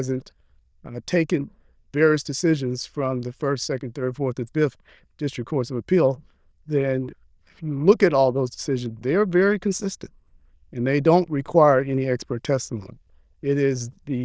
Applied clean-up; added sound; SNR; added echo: neural diffusion model UNIVERSE++.